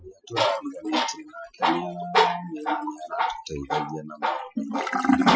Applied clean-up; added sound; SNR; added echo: classical method Wiener filter.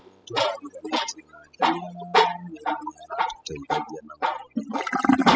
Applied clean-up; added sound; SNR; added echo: classical method spectral subtraction.